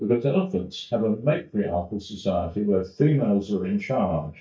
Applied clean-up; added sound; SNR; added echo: neural mask model DeepFilterNet 3.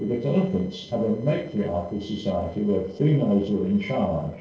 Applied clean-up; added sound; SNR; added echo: neural separator model SepFormer DNS4.